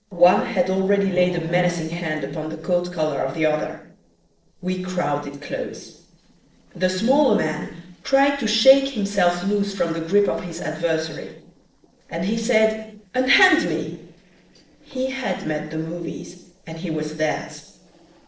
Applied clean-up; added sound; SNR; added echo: neural separator model SepFormer DNS4.